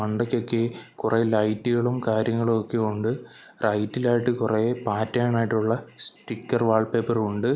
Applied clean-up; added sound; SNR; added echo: none; none; none; none.